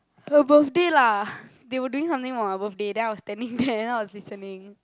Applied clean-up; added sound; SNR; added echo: none; none; none; none.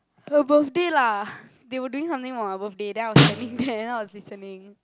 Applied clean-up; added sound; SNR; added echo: none; Snare drum; -4 dB; none.